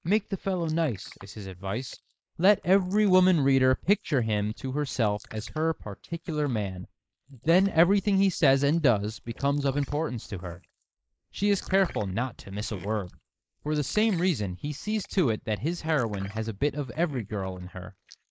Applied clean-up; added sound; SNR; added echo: neural mask model Resemble Enhance denoiser.